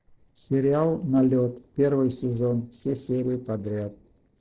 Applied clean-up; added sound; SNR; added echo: neural separator model SepFormer DNS4.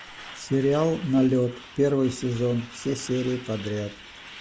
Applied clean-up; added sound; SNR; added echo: none; Truck; 18 dB; none.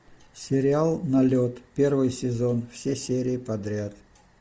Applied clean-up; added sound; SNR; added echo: none; none; none; none.